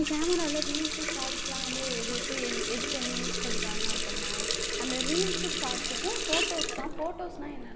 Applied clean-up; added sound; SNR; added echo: none; Water tap, faucet; -4 dB; reverberation time 0.8 s.